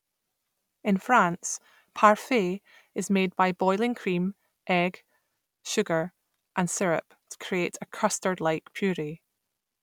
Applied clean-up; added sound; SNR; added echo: none; none; none; none.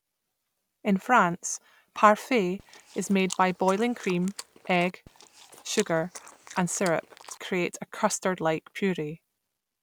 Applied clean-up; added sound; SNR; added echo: none; Chewing, mastication; 17 dB; none.